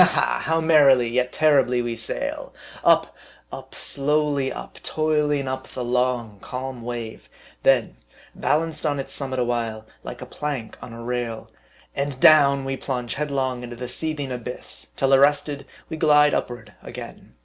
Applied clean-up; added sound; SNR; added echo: none; none; none; none.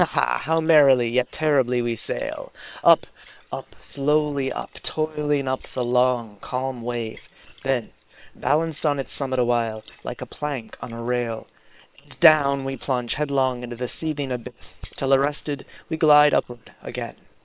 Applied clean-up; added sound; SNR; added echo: neural separator model SepFormer WHAM!.